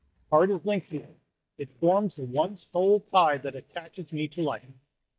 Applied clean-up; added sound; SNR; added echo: neural mask model DeepFilterNet 3.